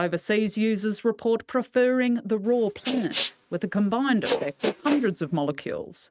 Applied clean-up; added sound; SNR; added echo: neural mask model RNNoise.